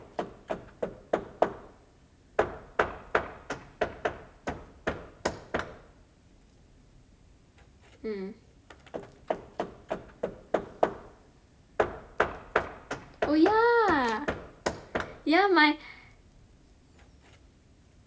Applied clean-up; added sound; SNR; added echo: none; Hammer / Wood; 2 dB; none.